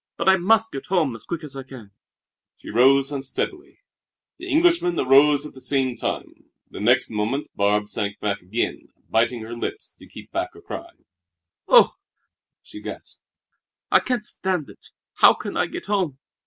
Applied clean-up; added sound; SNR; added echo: none; none; none; none.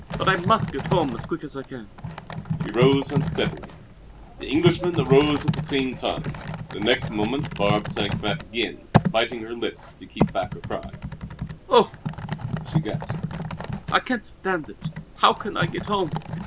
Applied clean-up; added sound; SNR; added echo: none; Typing; 3 dB; none.